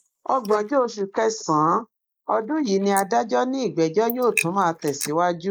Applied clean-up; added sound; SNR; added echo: neural mask model Resemble Enhance denoiser.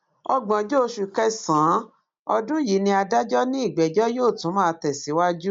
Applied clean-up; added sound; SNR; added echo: none; none; none; none.